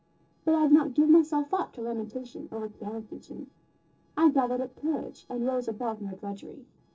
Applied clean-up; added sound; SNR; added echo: neural separator model SepFormer DNS4.